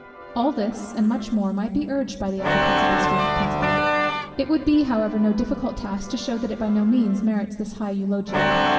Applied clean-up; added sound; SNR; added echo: none; Organ; 2 dB; reverberation time 2.2 s.